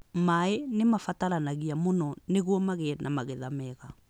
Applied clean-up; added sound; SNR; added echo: none; none; none; none.